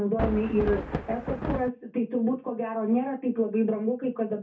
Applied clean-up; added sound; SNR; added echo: none; Thunder; 4 dB; reverberation time 0.3 s.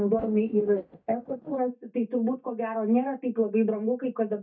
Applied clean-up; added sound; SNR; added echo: neural mask model DeepFilterNet 3.